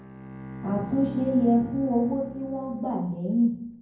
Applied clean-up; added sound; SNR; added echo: none; Bowed string instrument; 13 dB; reverberation time 0.9 s.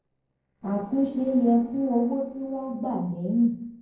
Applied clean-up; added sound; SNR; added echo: neural separator model SepFormer DNS4.